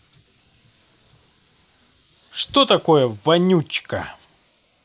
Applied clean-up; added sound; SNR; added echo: neural mask model Resemble Enhance denoiser.